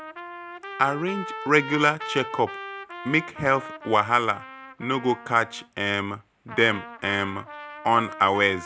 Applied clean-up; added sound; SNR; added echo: none; Trumpet; 13 dB; none.